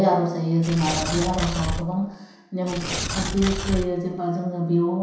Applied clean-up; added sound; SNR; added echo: none; Tearing; 5 dB; reverberation time 0.7 s.